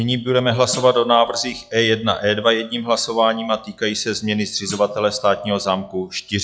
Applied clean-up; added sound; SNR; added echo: classical method log-MMSE.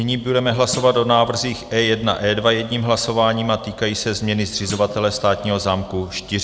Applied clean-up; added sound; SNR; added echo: none; Thump, thud; 18 dB; none.